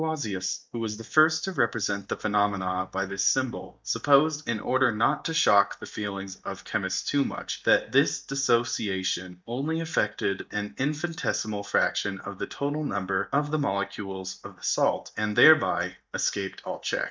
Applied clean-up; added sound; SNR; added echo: neural mask model DeepFilterNet 3.